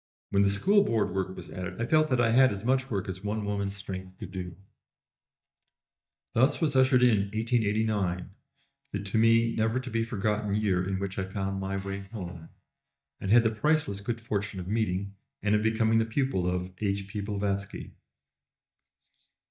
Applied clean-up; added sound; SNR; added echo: neural mask model DeepFilterNet 3.